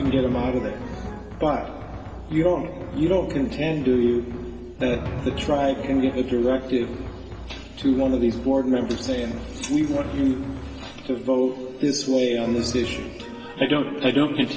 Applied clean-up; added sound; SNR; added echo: none; Drum; 12 dB; reverberation time 2.3 s.